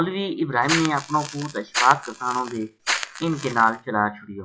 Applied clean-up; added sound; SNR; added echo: classical method log-MMSE.